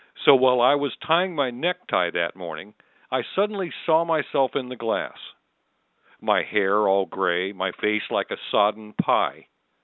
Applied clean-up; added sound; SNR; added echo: none; none; none; none.